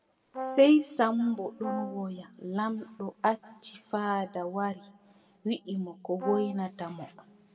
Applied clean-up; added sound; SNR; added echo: none; Brass instrument; 9 dB; reverberation time 1.7 s.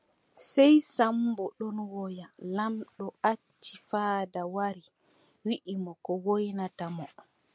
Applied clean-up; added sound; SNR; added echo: none; none; none; none.